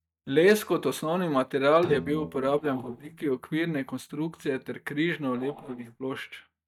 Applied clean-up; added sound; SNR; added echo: neural mask model DeepFilterNet 3.